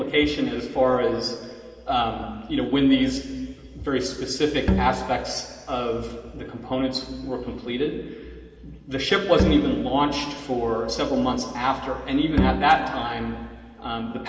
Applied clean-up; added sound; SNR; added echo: none; Bowed string instrument; 3 dB; reverberation time 2.4 s.